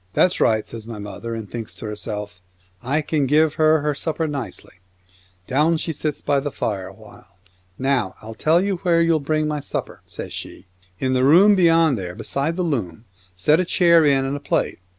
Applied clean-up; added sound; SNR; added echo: none; none; none; none.